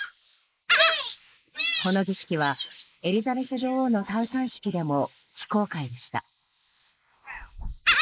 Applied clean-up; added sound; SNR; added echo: neural mask model Resemble Enhance denoiser.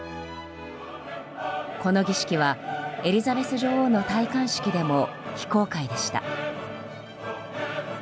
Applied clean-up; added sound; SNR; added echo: none; none; none; none.